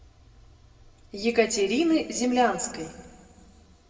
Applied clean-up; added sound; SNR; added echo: none; none; none; reverberation time 1.3 s.